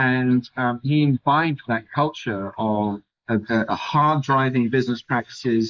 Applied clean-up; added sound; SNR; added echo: neural mask model Resemble Enhance denoiser.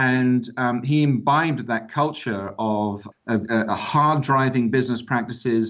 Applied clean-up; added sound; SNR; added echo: none; none; none; none.